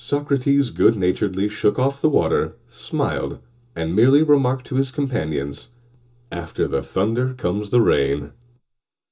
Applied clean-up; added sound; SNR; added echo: none; none; none; reverberation time 0.2 s.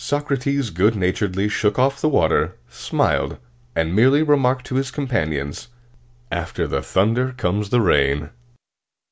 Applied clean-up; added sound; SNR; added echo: none; none; none; none.